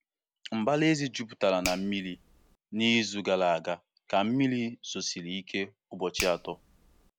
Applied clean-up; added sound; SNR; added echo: none; Finger snapping; 15 dB; none.